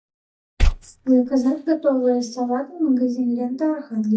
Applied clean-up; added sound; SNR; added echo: neural mask model DeepFilterNet 3.